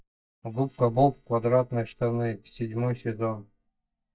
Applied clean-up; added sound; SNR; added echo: neural mask model DeepFilterNet 3.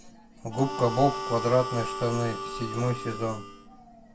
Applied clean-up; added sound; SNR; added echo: none; Harmonica; 7 dB; reverberation time 0.1 s.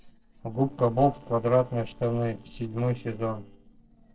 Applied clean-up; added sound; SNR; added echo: neural separator model SepFormer DNS4.